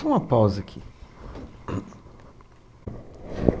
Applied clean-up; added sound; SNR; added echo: none; none; none; none.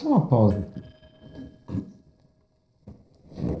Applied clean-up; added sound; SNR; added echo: neural separator model SepFormer DNS4.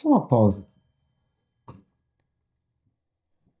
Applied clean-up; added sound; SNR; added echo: neural mask model DeepFilterNet 3.